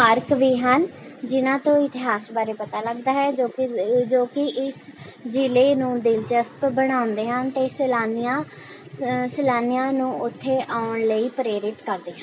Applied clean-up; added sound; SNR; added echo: none; none; none; none.